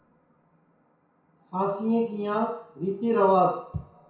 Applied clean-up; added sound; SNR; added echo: none; none; none; reverberation time 0.6 s.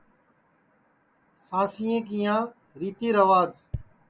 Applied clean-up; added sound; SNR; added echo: none; none; none; none.